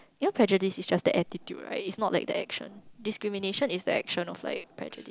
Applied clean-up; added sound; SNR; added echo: none; none; none; none.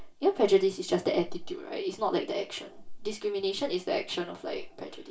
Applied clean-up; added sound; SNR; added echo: none; none; none; reverberation time 0.2 s.